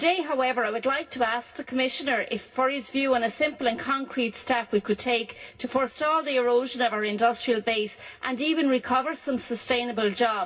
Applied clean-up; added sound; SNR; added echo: none; none; none; reverberation time 0.4 s.